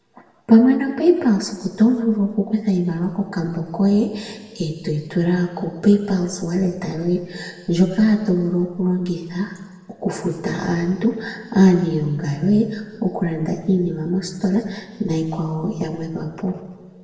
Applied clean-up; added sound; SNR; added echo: none; none; none; reverberation time 1.3 s.